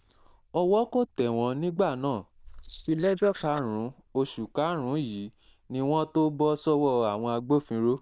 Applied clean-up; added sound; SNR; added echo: neural diffusion model UNIVERSE++.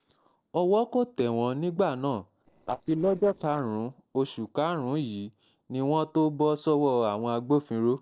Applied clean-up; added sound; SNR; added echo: neural separator model SepFormer DNS4.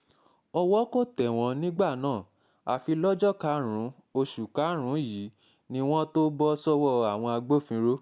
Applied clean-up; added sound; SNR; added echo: none; none; none; none.